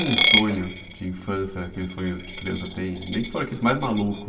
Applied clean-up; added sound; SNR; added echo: none; Coin (dropping); 0 dB; reverberation time 1.7 s.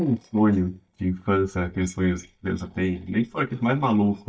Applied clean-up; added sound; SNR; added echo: neural mask model DeepFilterNet 3.